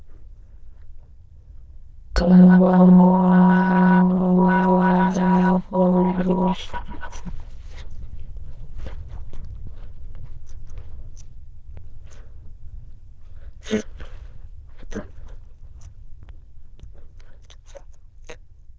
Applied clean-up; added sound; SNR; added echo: neural diffusion model UNIVERSE++.